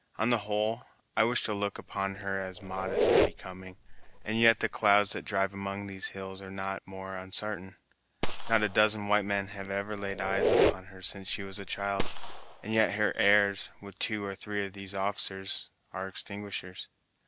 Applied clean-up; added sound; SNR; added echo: none; Gunshot, gunfire + Squeak; 0 dB; none.